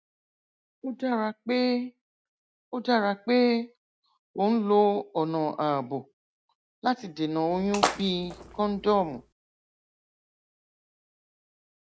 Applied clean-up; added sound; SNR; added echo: none; Splash, splatter; 5 dB; none.